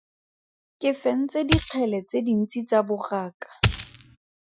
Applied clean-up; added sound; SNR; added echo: classical method Wiener filter.